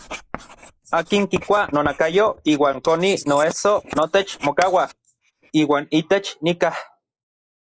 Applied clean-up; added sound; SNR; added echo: neural mask model Resemble Enhance denoiser.